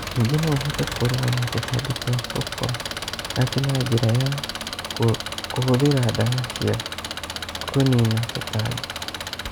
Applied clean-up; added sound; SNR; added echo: none; Engine; 7 dB; none.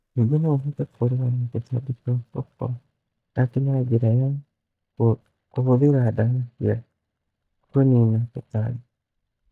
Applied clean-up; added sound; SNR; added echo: neural mask model DeepFilterNet 3.